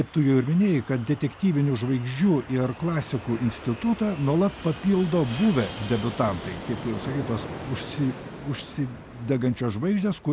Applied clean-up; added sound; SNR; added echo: none; Fixed-wing aircraft, airplane; 14 dB; none.